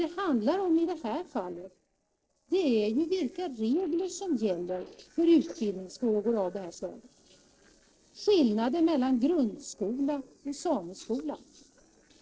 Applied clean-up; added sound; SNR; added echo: neural separator model SepFormer DNS4.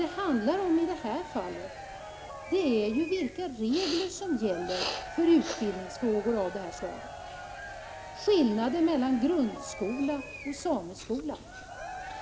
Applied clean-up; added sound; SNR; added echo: none; Crowd / Cheering; 13 dB; none.